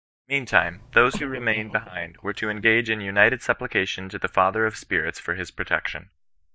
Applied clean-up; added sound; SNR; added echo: neural mask model DeepFilterNet 3.